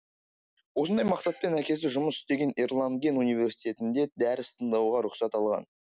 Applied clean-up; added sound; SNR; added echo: none; none; none; none.